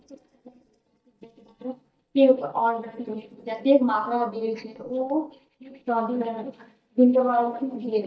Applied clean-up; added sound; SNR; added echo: neural mask model DeepFilterNet 3.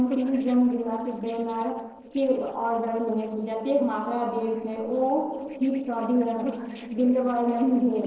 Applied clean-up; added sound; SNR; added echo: neural separator model SepFormer DNS4.